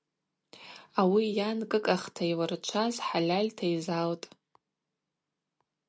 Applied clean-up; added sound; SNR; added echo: none; none; none; none.